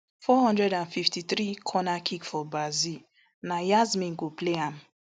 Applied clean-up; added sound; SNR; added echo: none; none; none; none.